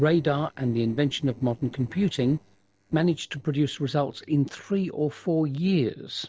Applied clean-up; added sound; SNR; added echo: neural separator model SepFormer DNS4.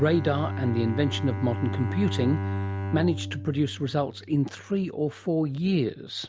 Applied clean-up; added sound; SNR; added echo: none; Bowed string instrument; 6 dB; none.